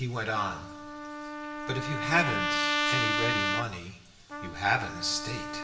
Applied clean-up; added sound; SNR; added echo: none; Trumpet; 0 dB; reverberation time 1.0 s.